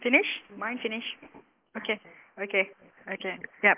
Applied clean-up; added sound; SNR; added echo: neural mask model Resemble Enhance denoiser.